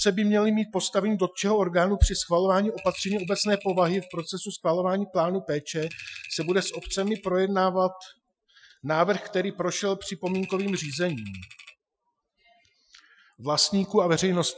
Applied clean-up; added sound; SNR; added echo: classical method Wiener filter.